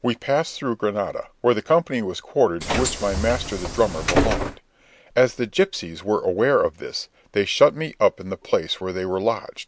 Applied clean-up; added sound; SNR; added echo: none; Bus; 2 dB; none.